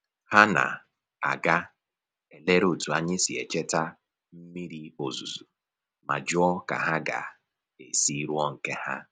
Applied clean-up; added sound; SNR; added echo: none; none; none; none.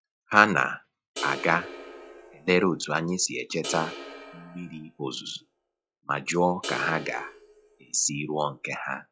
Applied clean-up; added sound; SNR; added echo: classical method log-MMSE.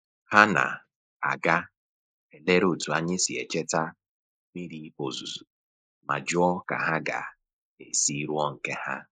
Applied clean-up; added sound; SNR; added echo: neural mask model Resemble Enhance denoiser.